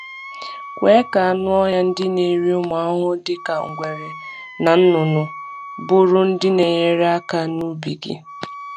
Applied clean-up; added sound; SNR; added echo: none; Wind instrument, woodwind instrument; 17 dB; none.